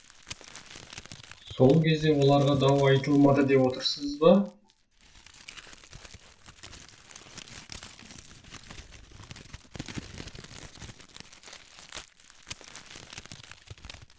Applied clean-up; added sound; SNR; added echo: none; Crumpling, crinkling; 18 dB; reverberation time 0.1 s.